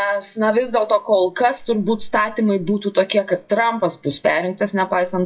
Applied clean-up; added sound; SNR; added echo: classical method WPE with log-MMSE.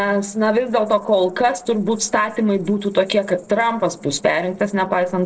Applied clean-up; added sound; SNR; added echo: neural separator model SepFormer DNS4.